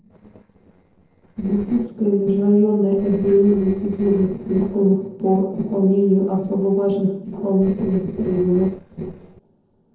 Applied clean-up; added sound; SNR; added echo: neural separator model SepFormer DNS4.